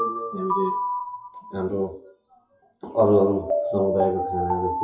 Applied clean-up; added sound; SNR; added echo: classical method WPE with log-MMSE.